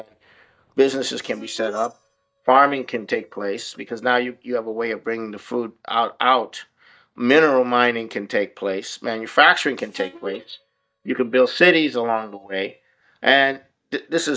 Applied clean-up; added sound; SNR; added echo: neural mask model DeepFilterNet 3.